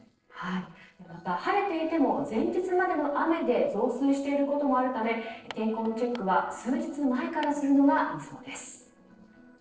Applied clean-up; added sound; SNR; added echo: neural separator model SepFormer DNS4.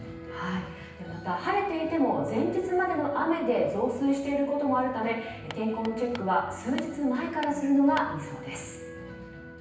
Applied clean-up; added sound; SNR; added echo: none; Hammer; 18 dB; reverberation time 0.9 s.